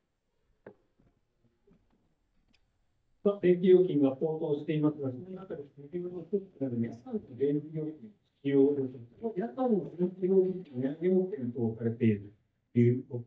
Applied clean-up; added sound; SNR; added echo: neural mask model DeepFilterNet 3.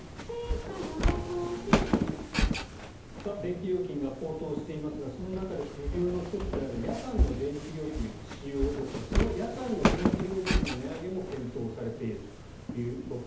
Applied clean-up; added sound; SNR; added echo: none; Walk, footsteps; -2 dB; reverberation time 2.2 s.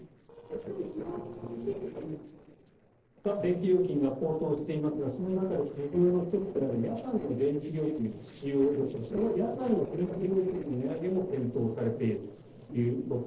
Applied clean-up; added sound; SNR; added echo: neural separator model SepFormer DNS4.